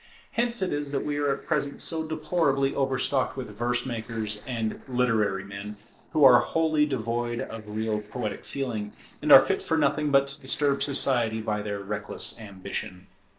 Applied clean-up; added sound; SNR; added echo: neural separator model SepFormer DNS4.